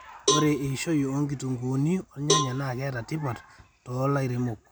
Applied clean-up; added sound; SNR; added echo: none; Cowbell; 4 dB; none.